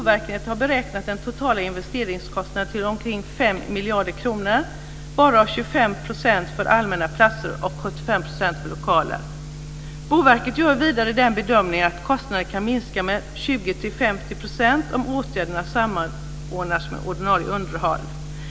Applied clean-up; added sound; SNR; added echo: none; none; none; none.